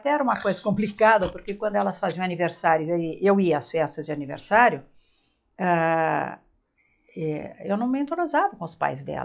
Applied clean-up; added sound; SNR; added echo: classical method log-MMSE.